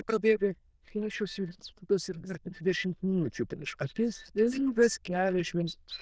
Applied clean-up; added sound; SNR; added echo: neural diffusion model UNIVERSE++.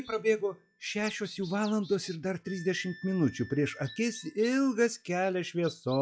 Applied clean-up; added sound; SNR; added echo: classical method log-MMSE.